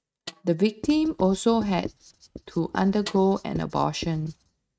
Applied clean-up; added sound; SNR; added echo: neural mask model RNNoise.